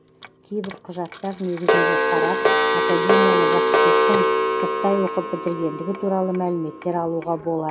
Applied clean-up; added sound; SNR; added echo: none; Clock; -4 dB; none.